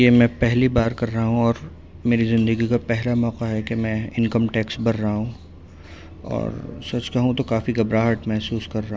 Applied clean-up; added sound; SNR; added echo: none; none; none; none.